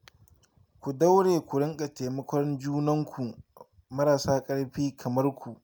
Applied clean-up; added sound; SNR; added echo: none; none; none; none.